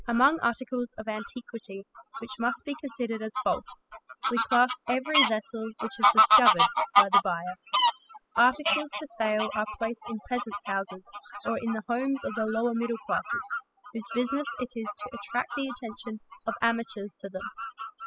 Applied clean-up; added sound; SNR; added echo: classical method spectral subtraction.